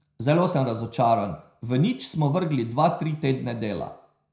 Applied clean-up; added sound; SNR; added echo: none; none; none; reverberation time 0.5 s.